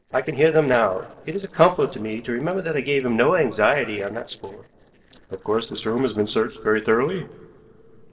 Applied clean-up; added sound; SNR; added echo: neural separator model SepFormer DNS4.